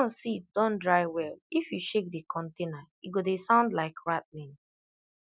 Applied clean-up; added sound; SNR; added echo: none; none; none; none.